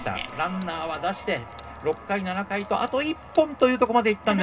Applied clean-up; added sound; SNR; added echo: none; Bell; 5 dB; reverberation time 0.2 s.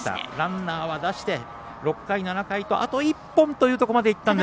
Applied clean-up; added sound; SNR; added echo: none; none; none; none.